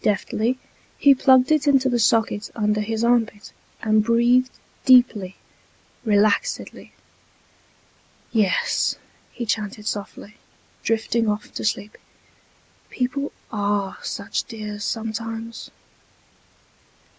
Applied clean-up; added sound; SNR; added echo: none; none; none; none.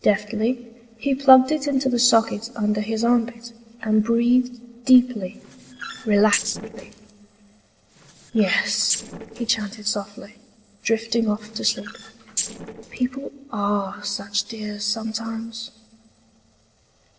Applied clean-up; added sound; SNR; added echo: neural separator model SepFormer DNS4.